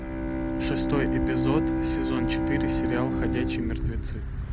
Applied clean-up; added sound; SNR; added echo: none; Bowed string instrument; -2 dB; none.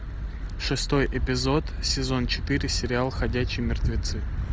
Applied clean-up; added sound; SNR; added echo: none; none; none; none.